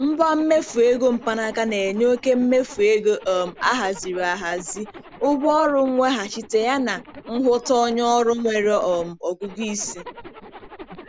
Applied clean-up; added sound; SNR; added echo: none; Zipper (clothing); 19 dB; none.